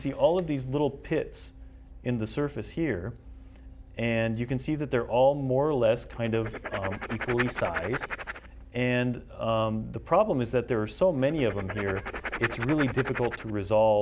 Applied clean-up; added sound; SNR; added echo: none; Writing; 9 dB; none.